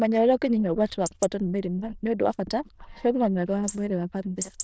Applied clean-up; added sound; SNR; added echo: neural diffusion model UNIVERSE++.